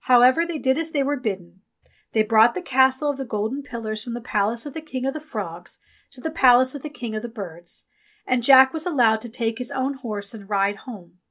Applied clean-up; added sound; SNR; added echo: none; none; none; none.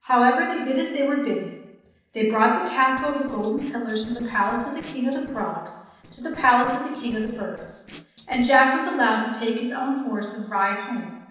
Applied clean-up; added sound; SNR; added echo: neural separator model SepFormer DNS4.